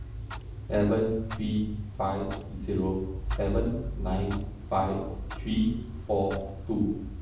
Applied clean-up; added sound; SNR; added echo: none; Clock; 6 dB; reverberation time 0.7 s.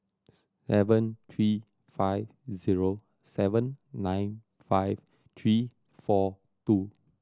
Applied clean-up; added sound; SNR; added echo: none; none; none; none.